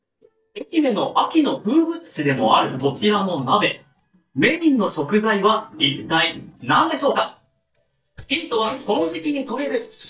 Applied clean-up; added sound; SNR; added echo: neural mask model DeepFilterNet 3.